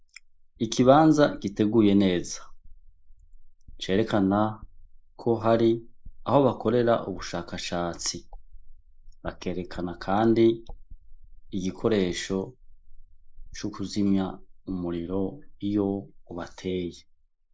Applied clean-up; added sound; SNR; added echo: neural mask model Resemble Enhance denoiser.